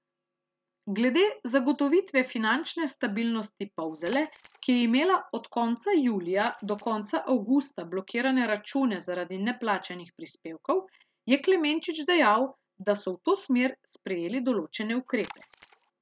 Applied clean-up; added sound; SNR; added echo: none; Splash, splatter; 13 dB; none.